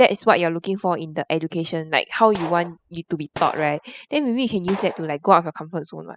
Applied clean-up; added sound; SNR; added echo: classical method spectral subtraction.